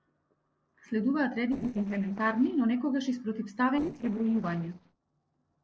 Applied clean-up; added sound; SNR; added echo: neural separator model SepFormer DNS4.